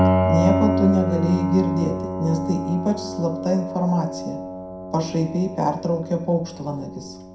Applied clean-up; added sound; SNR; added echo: none; Piano; 1 dB; reverberation time 0.4 s.